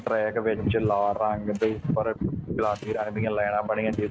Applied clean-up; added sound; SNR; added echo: neural mask model RNNoise.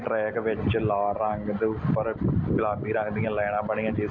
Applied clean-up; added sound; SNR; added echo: none; none; none; none.